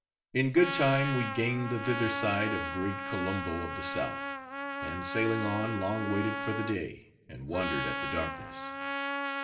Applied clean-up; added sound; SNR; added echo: none; Trumpet; 4 dB; reverberation time 1.3 s.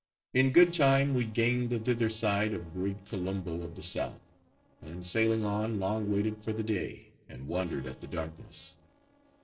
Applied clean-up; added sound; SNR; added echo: neural separator model SepFormer DNS4.